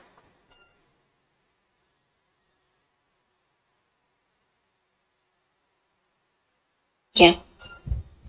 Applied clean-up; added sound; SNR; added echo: neural mask model RNNoise.